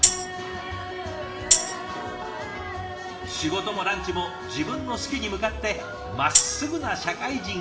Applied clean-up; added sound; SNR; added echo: none; Tambourine; -3 dB; reverberation time 1.0 s.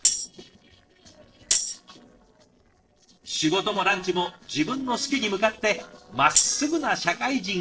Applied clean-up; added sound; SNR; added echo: neural separator model SepFormer DNS4.